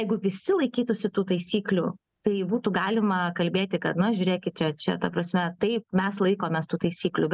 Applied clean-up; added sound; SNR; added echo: none; none; none; none.